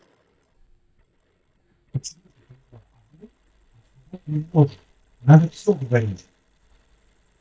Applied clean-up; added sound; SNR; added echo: neural mask model DeepFilterNet 3.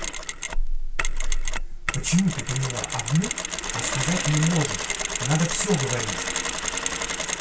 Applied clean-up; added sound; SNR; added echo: none; Mechanisms; 4 dB; reverberation time 0.2 s.